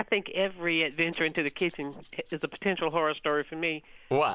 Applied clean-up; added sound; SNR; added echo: none; Rattle / Rattle (instrument); 17 dB; none.